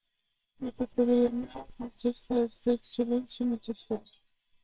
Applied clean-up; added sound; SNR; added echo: neural separator model SepFormer WHAMR!.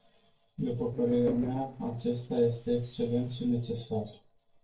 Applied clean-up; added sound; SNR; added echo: neural separator model SepFormer DNS4.